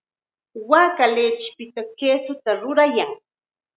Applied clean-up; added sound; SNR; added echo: none; none; none; none.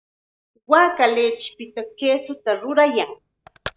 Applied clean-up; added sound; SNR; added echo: neural mask model DeepFilterNet 3.